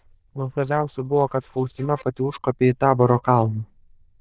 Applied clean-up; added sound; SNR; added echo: neural diffusion model UNIVERSE++.